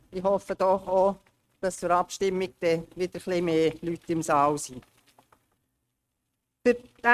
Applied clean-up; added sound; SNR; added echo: neural mask model RNNoise.